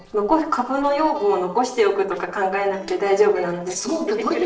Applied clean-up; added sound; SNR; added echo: neural separator model SepFormer DNS4.